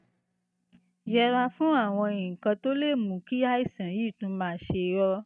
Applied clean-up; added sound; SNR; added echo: neural mask model RNNoise.